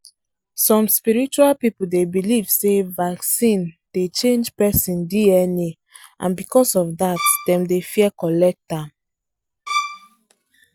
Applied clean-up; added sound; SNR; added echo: none; Bowed string instrument; 6 dB; none.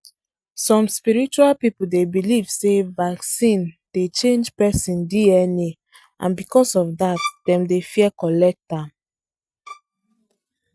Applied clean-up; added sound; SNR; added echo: neural mask model RNNoise.